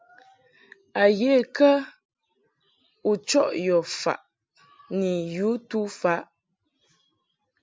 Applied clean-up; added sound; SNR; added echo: none; none; none; none.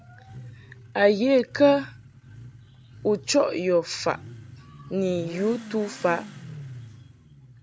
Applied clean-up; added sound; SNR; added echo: none; Motorcycle / Accelerating, revving, vroom; 17 dB; none.